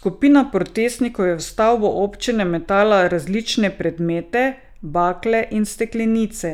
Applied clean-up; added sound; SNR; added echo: none; none; none; none.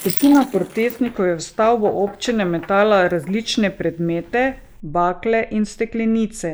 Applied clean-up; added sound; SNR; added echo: neural mask model Resemble Enhance denoiser.